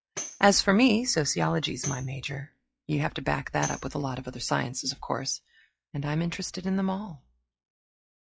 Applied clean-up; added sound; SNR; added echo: classical method log-MMSE.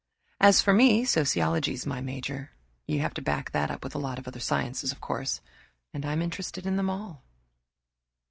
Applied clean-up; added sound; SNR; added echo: none; none; none; none.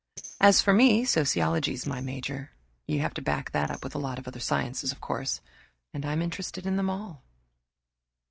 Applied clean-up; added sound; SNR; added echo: neural separator model SepFormer DNS4.